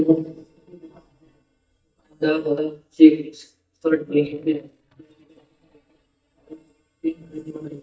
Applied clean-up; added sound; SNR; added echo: neural mask model DeepFilterNet 3.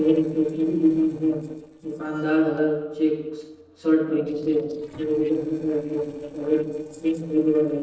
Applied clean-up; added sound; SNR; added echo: neural separator model SepFormer DNS4.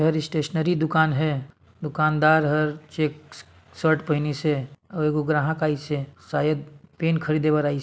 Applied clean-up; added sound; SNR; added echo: none; none; none; none.